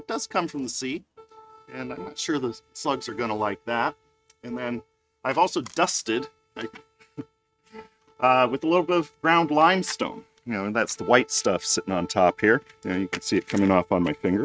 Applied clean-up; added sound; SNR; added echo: neural mask model RNNoise.